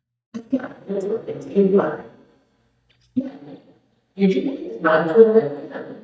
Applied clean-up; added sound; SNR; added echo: neural mask model DeepFilterNet 3.